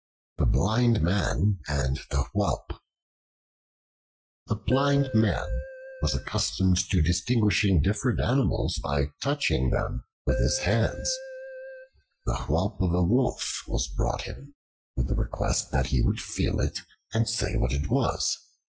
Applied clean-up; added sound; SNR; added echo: classical method Wiener filter.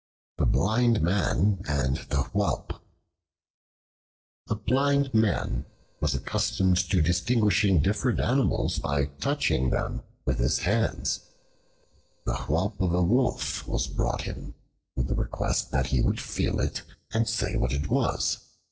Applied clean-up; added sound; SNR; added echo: neural separator model SepFormer DNS4.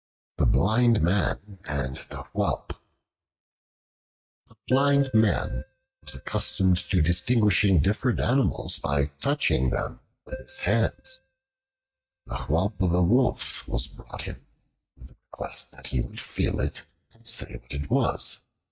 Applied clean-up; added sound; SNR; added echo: neural mask model RNNoise.